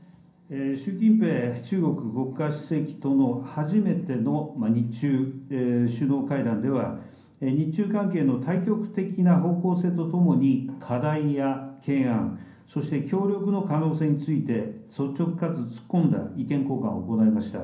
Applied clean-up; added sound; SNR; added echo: none; none; none; reverberation time 0.6 s.